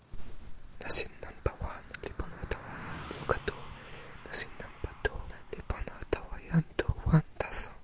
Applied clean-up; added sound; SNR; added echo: none; Car passing by; 18 dB; none.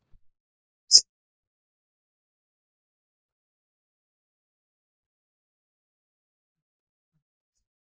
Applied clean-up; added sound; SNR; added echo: neural mask model DeepFilterNet 3.